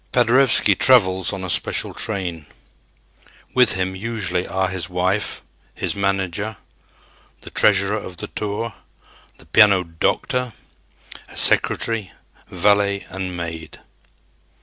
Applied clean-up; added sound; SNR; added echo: none; none; none; none.